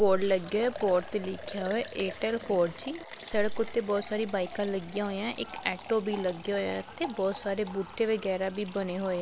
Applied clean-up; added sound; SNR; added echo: none; Liquid; 16 dB; none.